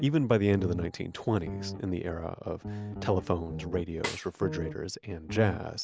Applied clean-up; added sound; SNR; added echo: none; Snare drum; 12 dB; none.